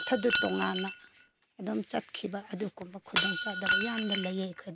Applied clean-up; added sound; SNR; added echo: none; Shatter; -1 dB; none.